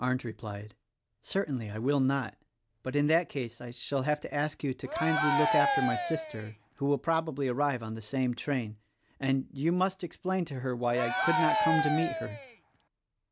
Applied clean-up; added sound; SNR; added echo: none; Cheering; -1 dB; none.